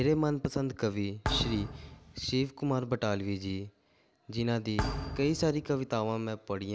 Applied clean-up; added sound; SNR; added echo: none; Thump, thud; 7 dB; none.